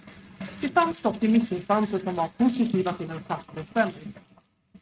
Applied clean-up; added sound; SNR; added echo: neural mask model RNNoise.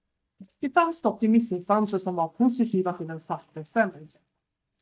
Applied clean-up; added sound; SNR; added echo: neural mask model DeepFilterNet 3.